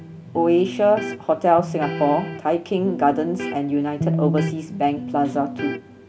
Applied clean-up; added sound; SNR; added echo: none; Electric guitar; 7 dB; none.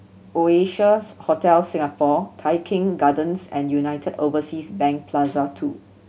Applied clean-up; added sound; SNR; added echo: none; none; none; none.